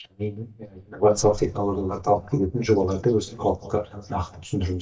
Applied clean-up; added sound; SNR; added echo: neural mask model DeepFilterNet 3.